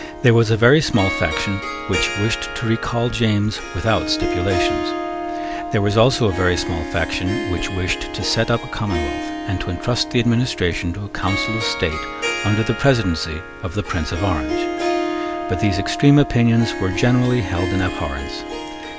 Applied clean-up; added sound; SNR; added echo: none; Harp; 6 dB; none.